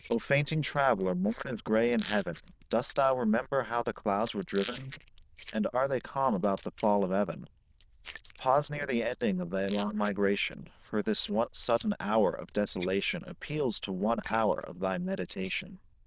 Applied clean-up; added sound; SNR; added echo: neural diffusion model UNIVERSE++.